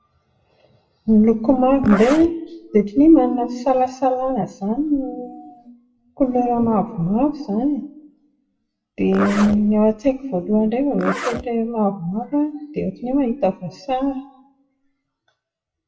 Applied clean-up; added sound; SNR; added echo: classical method WPE with log-MMSE.